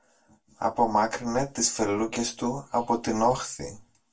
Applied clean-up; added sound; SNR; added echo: none; none; none; reverberation time 0.2 s.